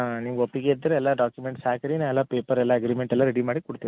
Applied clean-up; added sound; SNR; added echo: none; none; none; none.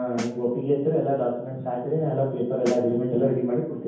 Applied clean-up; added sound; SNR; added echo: none; Snare drum; 15 dB; reverberation time 0.9 s.